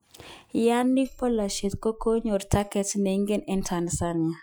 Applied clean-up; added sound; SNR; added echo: classical method Wiener filter.